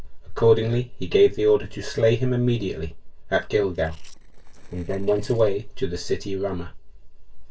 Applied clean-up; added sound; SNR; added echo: neural separator model SepFormer DNS4.